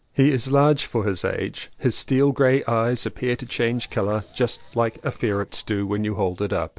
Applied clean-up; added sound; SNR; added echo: neural separator model SepFormer DNS4.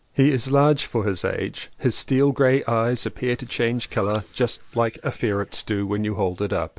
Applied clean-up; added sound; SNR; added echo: neural mask model Resemble Enhance denoiser.